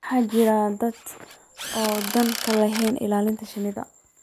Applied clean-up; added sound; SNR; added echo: none; Drill; 12 dB; none.